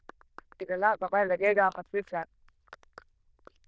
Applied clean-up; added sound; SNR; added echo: neural diffusion model UNIVERSE++.